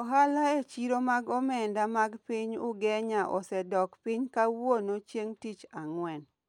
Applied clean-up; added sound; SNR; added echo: none; none; none; none.